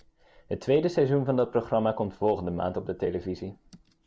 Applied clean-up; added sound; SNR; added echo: none; none; none; none.